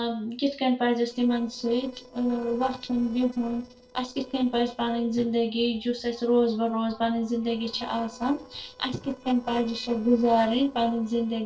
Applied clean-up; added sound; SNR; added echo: neural separator model SepFormer DNS4.